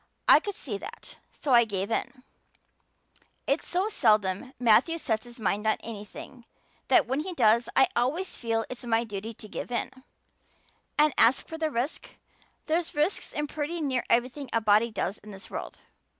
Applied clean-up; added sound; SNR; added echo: none; none; none; none.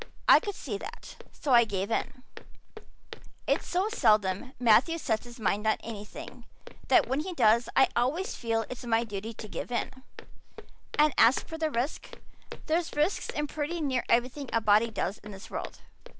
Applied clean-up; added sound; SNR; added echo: none; Walk, footsteps; 6 dB; none.